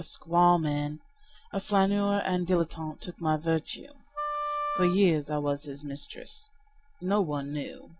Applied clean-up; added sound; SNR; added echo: none; Wind instrument, woodwind instrument; 5 dB; none.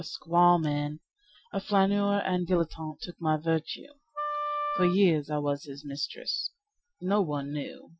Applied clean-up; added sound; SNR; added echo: classical method Wiener filter.